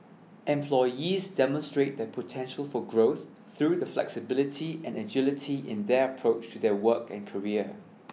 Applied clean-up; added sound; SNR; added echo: none; none; none; none.